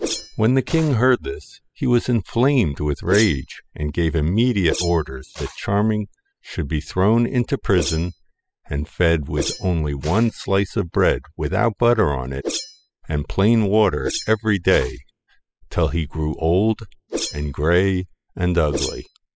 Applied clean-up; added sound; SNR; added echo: classical method spectral subtraction.